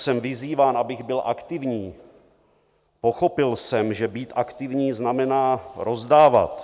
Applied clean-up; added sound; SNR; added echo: none; none; none; none.